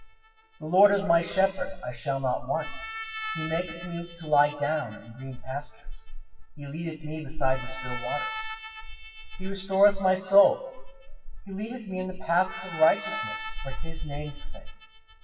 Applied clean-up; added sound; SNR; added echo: classical method WPE with log-MMSE.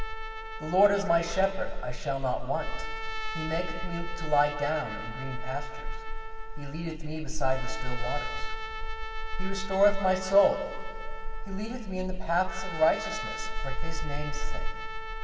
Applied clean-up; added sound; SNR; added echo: none; Trumpet; 12 dB; reverberation time 2.0 s.